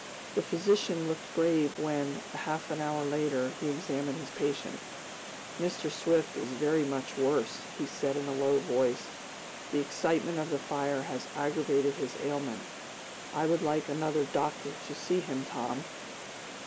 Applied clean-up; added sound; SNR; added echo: none; Water; 11 dB; none.